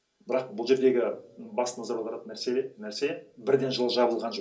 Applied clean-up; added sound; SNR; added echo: none; none; none; reverberation time 0.3 s.